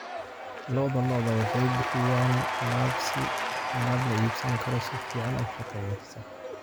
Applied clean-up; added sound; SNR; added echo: none; Applause / Crowd / Cheering; 3 dB; none.